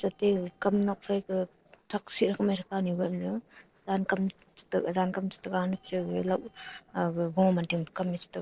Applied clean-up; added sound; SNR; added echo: neural separator model SepFormer DNS4.